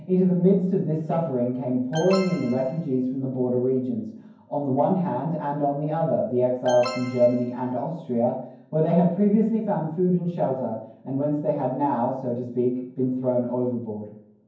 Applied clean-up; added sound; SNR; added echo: none; Alarm; 14 dB; reverberation time 0.9 s.